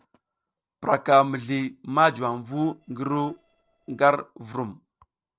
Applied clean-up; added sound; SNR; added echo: neural separator model SepFormer DNS4.